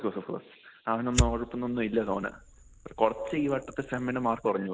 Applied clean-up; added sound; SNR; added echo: none; Fire; 5 dB; none.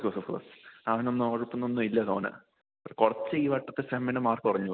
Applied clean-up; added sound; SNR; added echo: none; none; none; none.